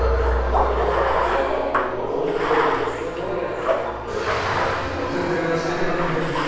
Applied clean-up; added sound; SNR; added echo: none; Bathtub (filling or washing); 3 dB; reverberation time 2.2 s.